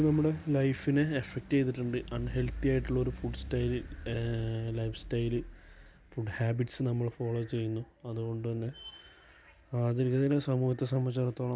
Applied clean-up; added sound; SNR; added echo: none; none; none; none.